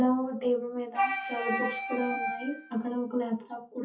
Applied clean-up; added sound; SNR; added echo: classical method WPE with log-MMSE.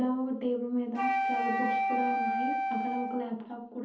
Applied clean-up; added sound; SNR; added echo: none; Wind instrument, woodwind instrument; -2 dB; reverberation time 0.7 s.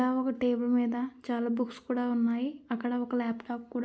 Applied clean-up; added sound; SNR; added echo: none; none; none; none.